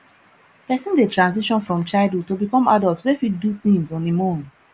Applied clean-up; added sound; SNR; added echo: none; none; none; none.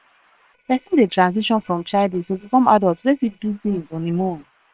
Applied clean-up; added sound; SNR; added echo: neural separator model SepFormer WHAM!.